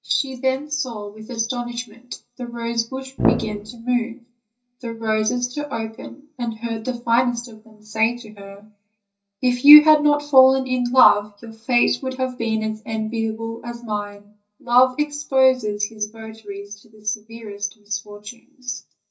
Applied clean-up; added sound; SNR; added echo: none; Brass instrument; 1 dB; reverberation time 0.4 s.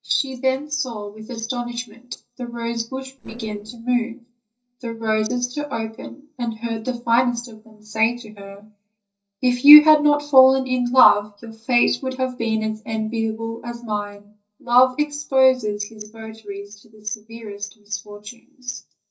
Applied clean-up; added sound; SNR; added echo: neural separator model SepFormer DNS4.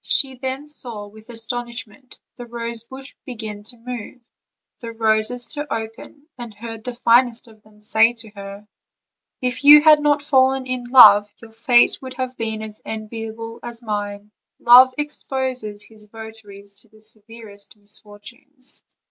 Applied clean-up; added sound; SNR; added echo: none; none; none; none.